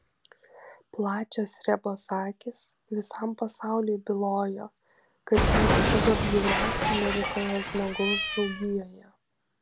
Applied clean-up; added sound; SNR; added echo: none; Cat; 0 dB; none.